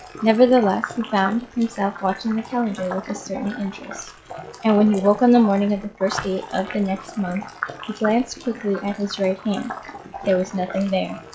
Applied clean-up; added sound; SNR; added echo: classical method log-MMSE.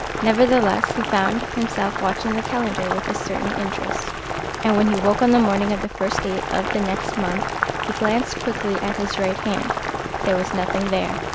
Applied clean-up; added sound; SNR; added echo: none; Boiling; 3 dB; none.